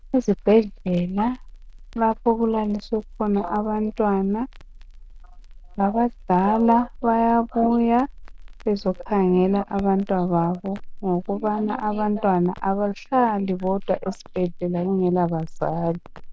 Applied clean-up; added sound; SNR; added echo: none; Crackle; 16 dB; none.